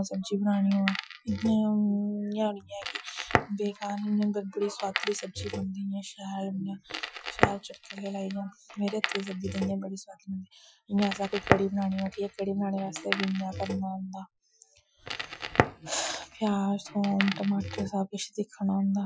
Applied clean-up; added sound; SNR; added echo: classical method Wiener filter.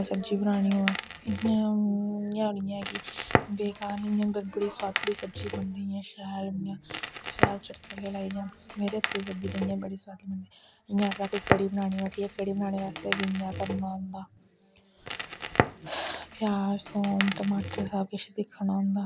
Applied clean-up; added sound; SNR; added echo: none; Crackle; 5 dB; none.